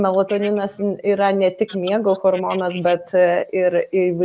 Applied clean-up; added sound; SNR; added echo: none; none; none; none.